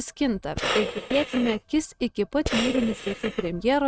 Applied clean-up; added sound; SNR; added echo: neural mask model RNNoise.